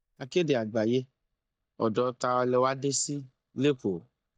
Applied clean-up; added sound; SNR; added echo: neural mask model DeepFilterNet 3.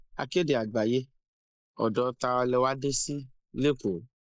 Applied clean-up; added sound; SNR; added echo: neural mask model Resemble Enhance denoiser.